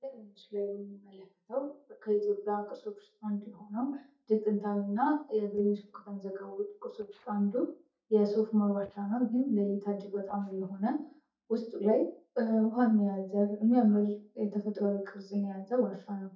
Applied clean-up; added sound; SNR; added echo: neural mask model DeepFilterNet 3.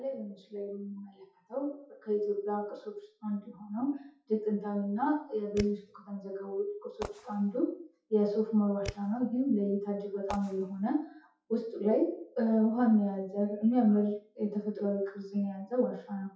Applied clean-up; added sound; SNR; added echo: classical method WPE with log-MMSE.